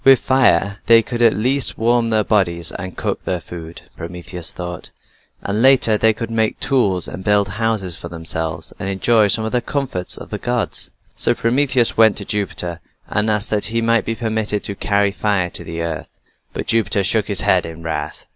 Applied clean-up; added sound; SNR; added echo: none; none; none; none.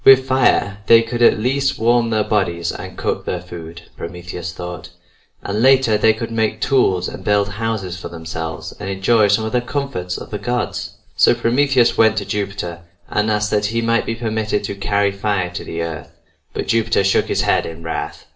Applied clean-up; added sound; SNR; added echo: none; none; none; reverberation time 0.4 s.